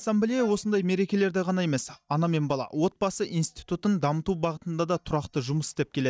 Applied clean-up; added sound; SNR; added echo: neural mask model DeepFilterNet 3.